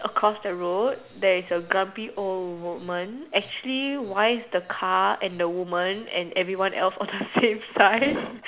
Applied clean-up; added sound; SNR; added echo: none; none; none; none.